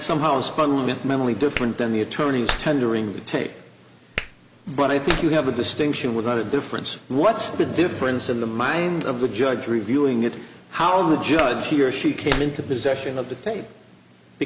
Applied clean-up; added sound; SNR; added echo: none; Clapping; 10 dB; none.